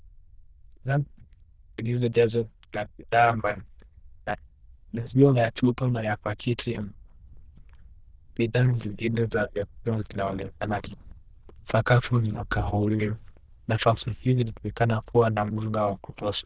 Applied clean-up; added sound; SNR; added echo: neural diffusion model UNIVERSE++.